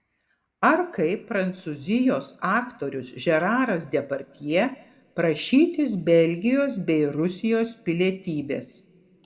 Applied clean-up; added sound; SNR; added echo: none; none; none; reverberation time 1.5 s.